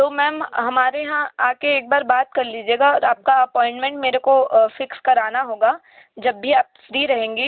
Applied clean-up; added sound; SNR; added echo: none; none; none; none.